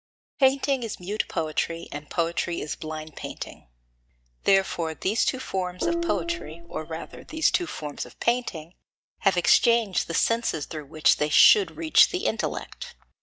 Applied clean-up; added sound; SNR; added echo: neural mask model DeepFilterNet 3.